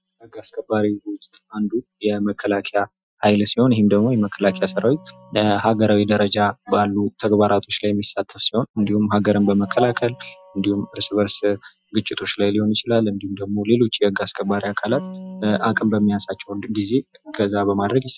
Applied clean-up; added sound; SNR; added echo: classical method Wiener filter.